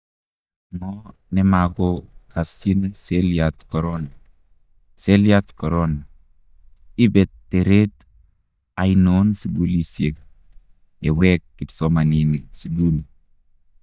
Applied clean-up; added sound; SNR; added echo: neural mask model DeepFilterNet 3.